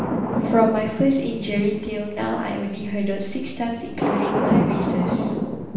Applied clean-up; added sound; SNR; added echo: none; Thunder; 1 dB; reverberation time 0.9 s.